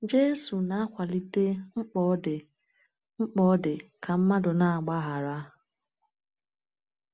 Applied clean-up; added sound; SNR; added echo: none; none; none; none.